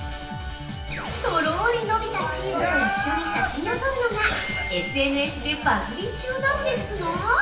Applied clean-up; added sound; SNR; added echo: none; Chime; 16 dB; reverberation time 0.7 s.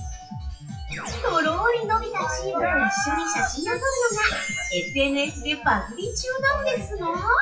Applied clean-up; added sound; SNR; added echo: classical method WPE with log-MMSE.